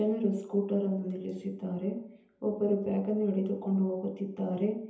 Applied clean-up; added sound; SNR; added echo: none; none; none; reverberation time 0.7 s.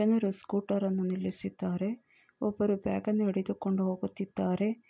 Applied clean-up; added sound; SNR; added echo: none; none; none; none.